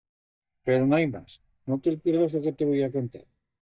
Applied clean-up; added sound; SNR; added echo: neural mask model DeepFilterNet 3.